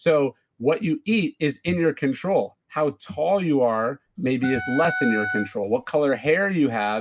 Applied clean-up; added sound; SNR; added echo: none; Wind instrument, woodwind instrument; 8 dB; none.